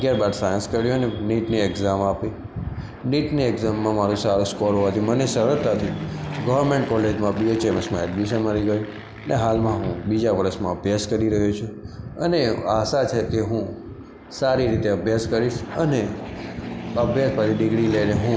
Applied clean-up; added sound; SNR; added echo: none; Fixed-wing aircraft, airplane; 13 dB; none.